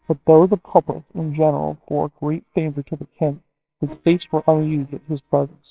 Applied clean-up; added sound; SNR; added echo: neural separator model SepFormer WHAMR!.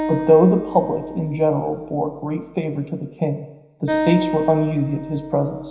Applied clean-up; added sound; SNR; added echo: none; Acoustic guitar; 8 dB; reverberation time 0.9 s.